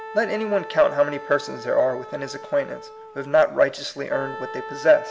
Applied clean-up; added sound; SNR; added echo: none; Wind instrument, woodwind instrument; 14 dB; none.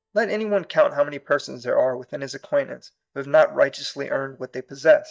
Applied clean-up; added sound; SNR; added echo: neural mask model DeepFilterNet 3.